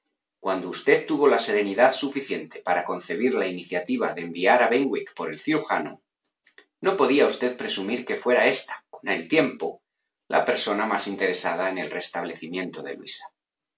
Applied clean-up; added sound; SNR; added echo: none; none; none; none.